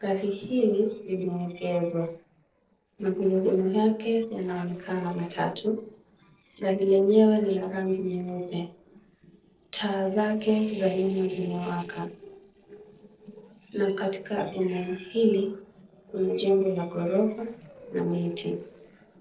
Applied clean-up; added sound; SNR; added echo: neural separator model SepFormer DNS4.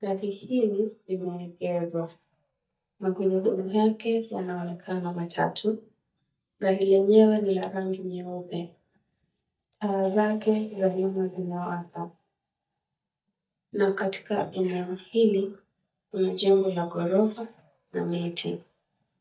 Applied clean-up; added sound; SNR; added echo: neural mask model DeepFilterNet 3.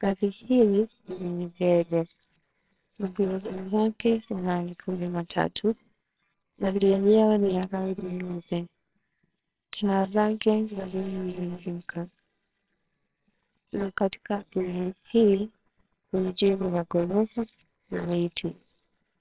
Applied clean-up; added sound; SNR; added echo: neural separator model SepFormer WHAMR!.